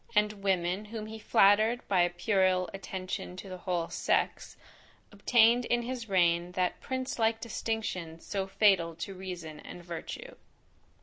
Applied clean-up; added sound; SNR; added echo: none; none; none; none.